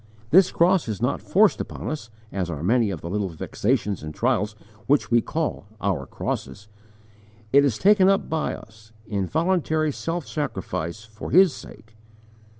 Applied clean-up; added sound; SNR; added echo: none; none; none; none.